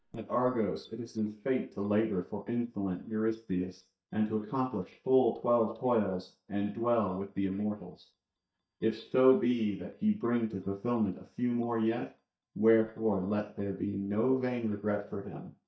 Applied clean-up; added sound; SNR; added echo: neural mask model DeepFilterNet 3.